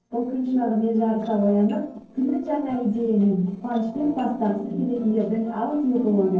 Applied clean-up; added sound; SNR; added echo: neural separator model SepFormer DNS4.